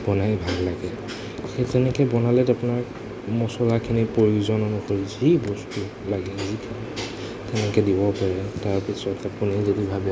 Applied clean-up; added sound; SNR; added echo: none; none; none; none.